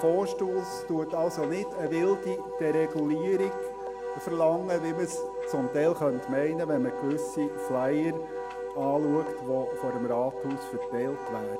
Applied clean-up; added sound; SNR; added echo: none; Wind instrument, woodwind instrument; 6 dB; none.